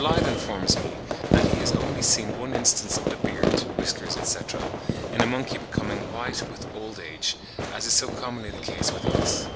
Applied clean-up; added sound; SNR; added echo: none; Fireworks; -2 dB; none.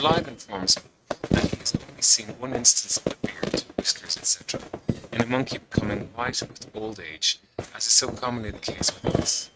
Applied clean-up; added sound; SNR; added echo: neural mask model RNNoise.